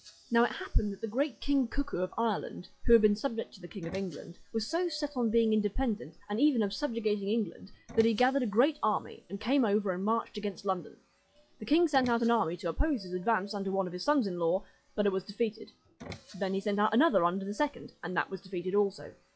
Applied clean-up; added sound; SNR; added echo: classical method log-MMSE.